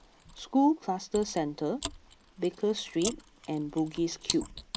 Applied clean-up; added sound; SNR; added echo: neural mask model Resemble Enhance denoiser.